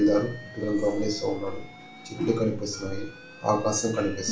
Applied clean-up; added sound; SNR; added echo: none; Alarm; 19 dB; reverberation time 0.4 s.